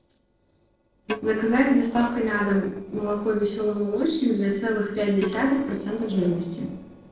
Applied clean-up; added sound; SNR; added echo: neural separator model SepFormer DNS4.